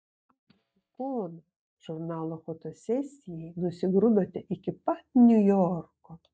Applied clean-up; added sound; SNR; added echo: neural mask model DeepFilterNet 3.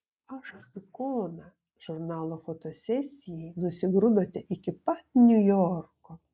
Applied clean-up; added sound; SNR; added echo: neural mask model Resemble Enhance denoiser.